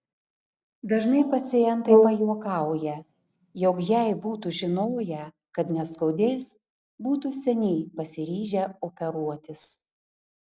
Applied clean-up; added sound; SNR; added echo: neural separator model SepFormer DNS4.